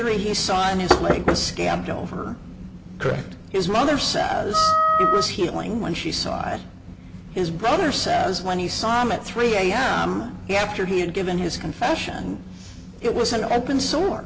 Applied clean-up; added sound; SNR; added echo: none; Wind instrument, woodwind instrument + Knock; 0 dB; none.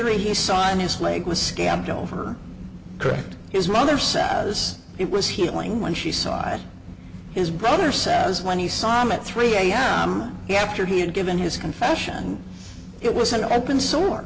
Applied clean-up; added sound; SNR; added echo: none; none; none; none.